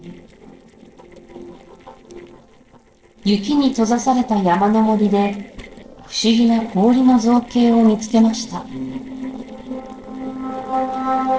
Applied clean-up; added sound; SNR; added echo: neural separator model SepFormer DNS4.